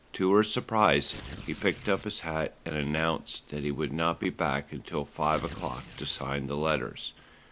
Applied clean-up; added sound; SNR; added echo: none; Tearing; 12 dB; none.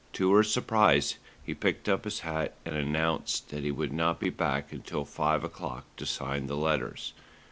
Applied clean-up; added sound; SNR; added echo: none; none; none; none.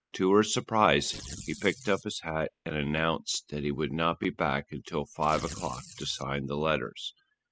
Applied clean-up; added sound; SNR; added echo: classical method spectral subtraction.